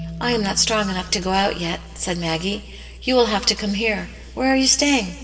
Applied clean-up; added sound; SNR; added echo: none; Marimba, xylophone; 19 dB; reverberation time 2.8 s.